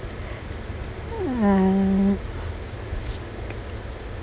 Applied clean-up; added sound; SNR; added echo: none; none; none; none.